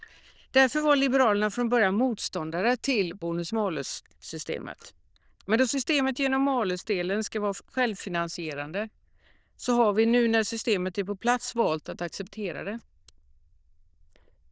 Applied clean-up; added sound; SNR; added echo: neural diffusion model UNIVERSE++.